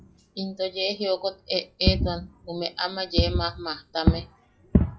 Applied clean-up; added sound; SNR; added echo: classical method log-MMSE.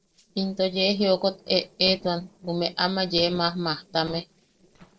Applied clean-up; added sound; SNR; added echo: neural separator model SepFormer DNS4.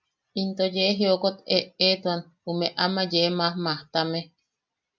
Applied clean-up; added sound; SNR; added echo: none; none; none; none.